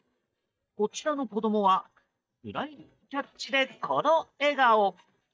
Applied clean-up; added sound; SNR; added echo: neural mask model DeepFilterNet 3.